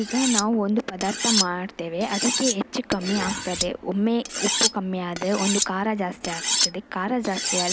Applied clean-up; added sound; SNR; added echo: none; Cutlery, silverware; 2 dB; none.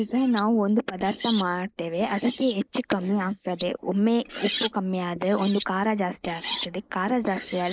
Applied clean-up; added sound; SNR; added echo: neural mask model Resemble Enhance denoiser.